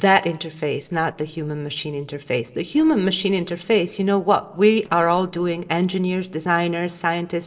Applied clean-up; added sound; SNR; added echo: neural separator model SepFormer DNS4.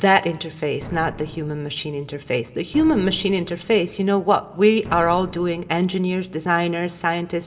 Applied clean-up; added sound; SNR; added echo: none; Explosion; 18 dB; reverberation time 0.5 s.